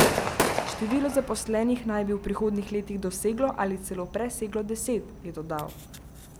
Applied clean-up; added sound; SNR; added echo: none; Gunshot, gunfire / Fireworks; 3 dB; none.